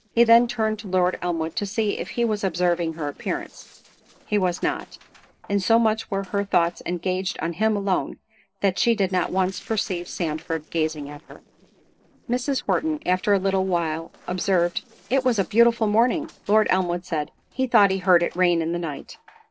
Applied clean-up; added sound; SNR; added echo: neural separator model SepFormer DNS4.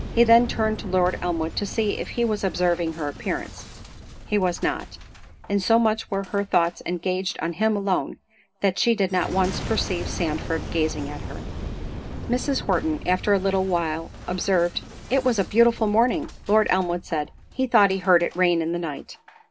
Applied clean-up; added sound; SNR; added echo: none; Boom; 12 dB; reverberation time 0.3 s.